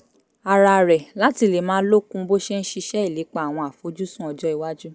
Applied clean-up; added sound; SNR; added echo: none; none; none; none.